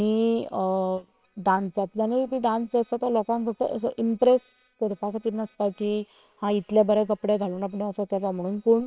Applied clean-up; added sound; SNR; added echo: neural separator model SepFormer WHAM!.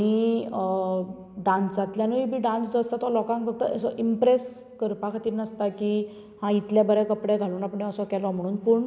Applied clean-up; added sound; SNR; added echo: none; none; none; none.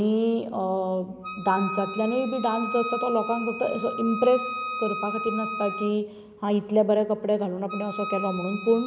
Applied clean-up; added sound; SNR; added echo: none; Wind instrument, woodwind instrument; 9 dB; none.